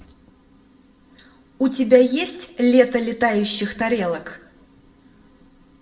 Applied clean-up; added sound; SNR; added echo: none; none; none; reverberation time 0.7 s.